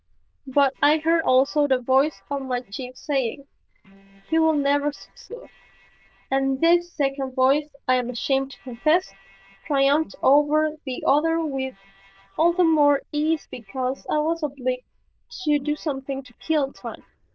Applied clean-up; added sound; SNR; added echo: neural diffusion model UNIVERSE++.